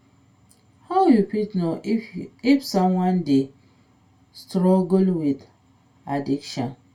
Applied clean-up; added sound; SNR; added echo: none; none; none; reverberation time 0.2 s.